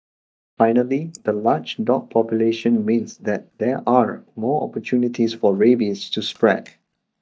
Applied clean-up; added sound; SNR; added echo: neural mask model DeepFilterNet 3.